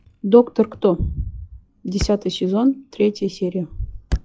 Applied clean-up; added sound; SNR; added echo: classical method log-MMSE.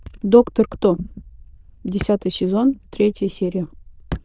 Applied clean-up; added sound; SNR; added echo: neural diffusion model UNIVERSE++.